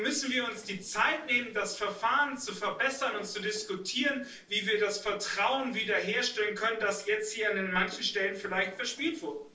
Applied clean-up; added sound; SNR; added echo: neural separator model SepFormer DNS4.